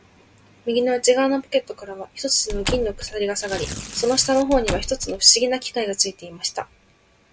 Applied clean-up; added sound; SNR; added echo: none; Squeak / Slam / Wood + Tearing; 8 dB; none.